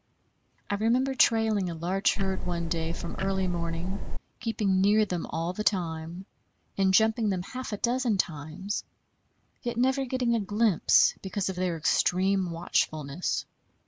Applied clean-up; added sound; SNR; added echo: none; Tick-tock; -3 dB; none.